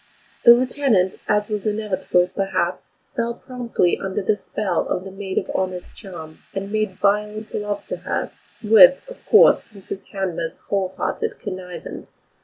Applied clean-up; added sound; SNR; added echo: neural mask model Resemble Enhance denoiser.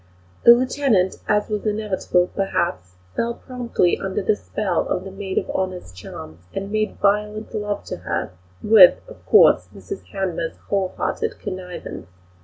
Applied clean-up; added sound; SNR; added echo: none; none; none; none.